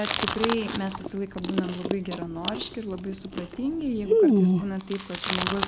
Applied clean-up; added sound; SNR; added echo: none; Chewing, mastication; -4 dB; none.